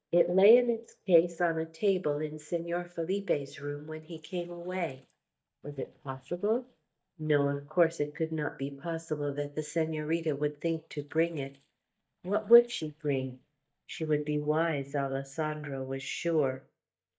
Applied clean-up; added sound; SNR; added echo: neural mask model DeepFilterNet 3.